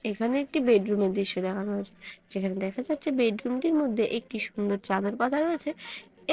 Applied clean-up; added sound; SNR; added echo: neural separator model SepFormer DNS4.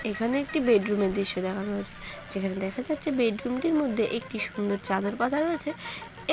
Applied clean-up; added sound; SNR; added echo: none; Bicycle; 15 dB; none.